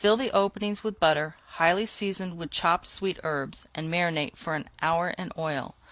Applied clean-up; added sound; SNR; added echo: none; none; none; none.